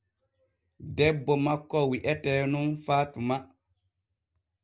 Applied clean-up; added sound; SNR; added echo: none; none; none; none.